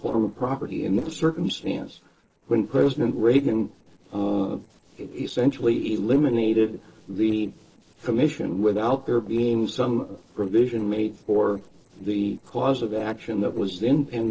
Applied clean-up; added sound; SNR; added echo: neural separator model SepFormer DNS4.